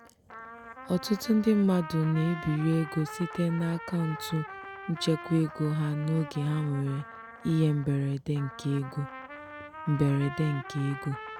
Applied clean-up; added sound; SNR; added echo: none; Trumpet; 14 dB; none.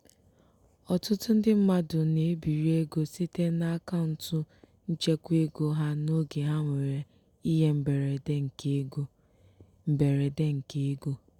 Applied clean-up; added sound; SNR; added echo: none; none; none; none.